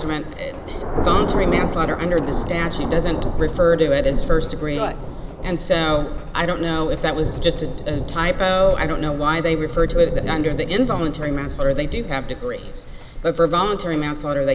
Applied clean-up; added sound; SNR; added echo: none; Thunder; 3 dB; none.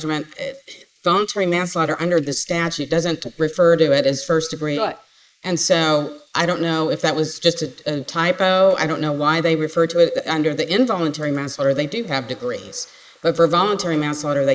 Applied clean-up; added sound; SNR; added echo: neural mask model Resemble Enhance denoiser.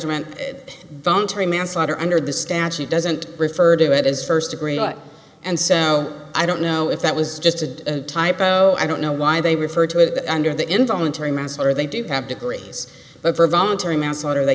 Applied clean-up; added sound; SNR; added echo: none; none; none; none.